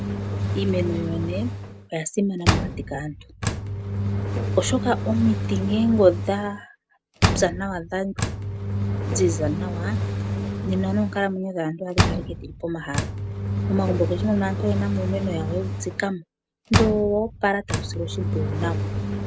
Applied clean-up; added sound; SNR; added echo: none; Engine; 0 dB; none.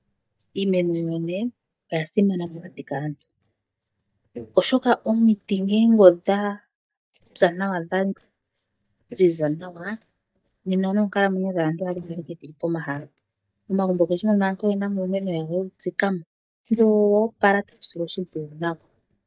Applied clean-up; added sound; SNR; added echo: neural mask model DeepFilterNet 3.